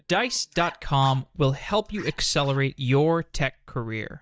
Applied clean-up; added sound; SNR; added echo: neural mask model DeepFilterNet 3.